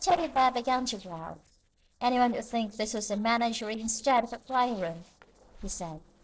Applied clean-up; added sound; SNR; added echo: neural separator model SepFormer DNS4.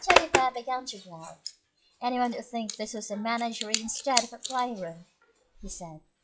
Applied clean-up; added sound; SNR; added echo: classical method WPE with log-MMSE.